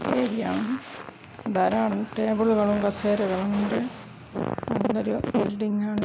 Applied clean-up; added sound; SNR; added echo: none; none; none; none.